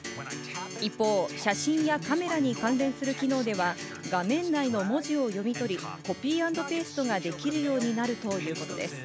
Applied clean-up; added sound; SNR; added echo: none; Acoustic guitar; 12 dB; none.